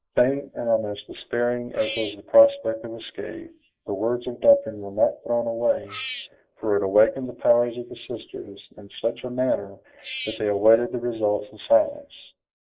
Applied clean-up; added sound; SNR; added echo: neural mask model Resemble Enhance denoiser.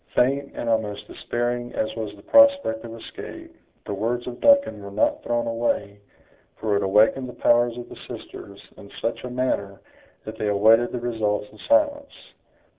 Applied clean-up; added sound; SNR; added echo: none; none; none; none.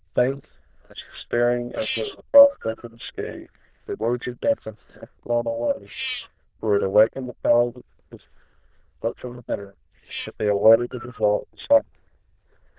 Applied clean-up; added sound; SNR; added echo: neural diffusion model UNIVERSE++.